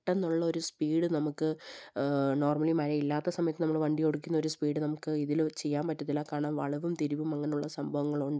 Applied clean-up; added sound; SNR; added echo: none; none; none; none.